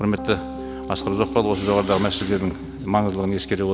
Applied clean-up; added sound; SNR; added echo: none; Piano; 10 dB; none.